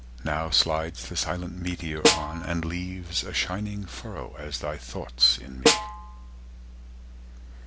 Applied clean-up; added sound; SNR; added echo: none; Snare drum; -2 dB; none.